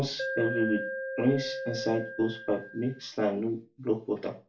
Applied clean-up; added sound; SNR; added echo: none; Alarm; 6 dB; reverberation time 0.3 s.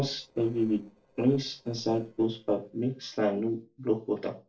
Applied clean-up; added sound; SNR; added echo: neural separator model SepFormer DNS4.